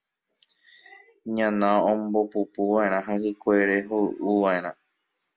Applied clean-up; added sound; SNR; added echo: none; none; none; none.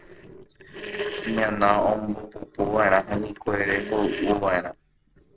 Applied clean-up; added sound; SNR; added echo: neural separator model SepFormer DNS4.